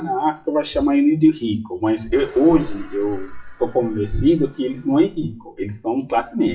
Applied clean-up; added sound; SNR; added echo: classical method WPE with log-MMSE.